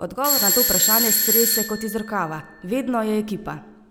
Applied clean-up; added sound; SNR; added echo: none; Bell / Doorbell; -2 dB; none.